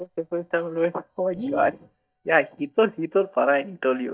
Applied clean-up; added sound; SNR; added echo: neural mask model DeepFilterNet 3.